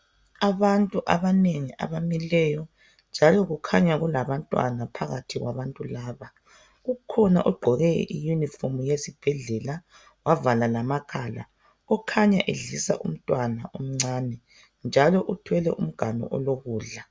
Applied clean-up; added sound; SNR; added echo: none; none; none; none.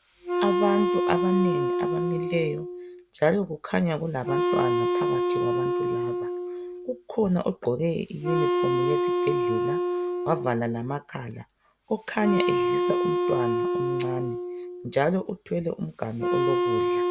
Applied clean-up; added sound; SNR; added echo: none; Wind instrument, woodwind instrument; -2 dB; none.